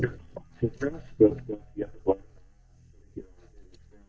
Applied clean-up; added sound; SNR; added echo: neural mask model DeepFilterNet 3.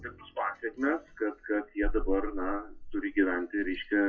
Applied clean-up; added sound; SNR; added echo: classical method WPE with log-MMSE.